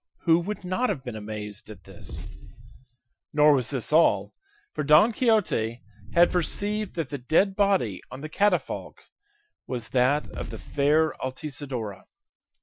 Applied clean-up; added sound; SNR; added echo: classical method Wiener filter.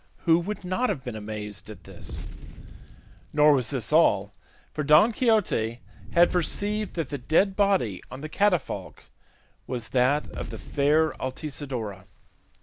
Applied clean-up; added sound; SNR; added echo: none; Fire; 13 dB; none.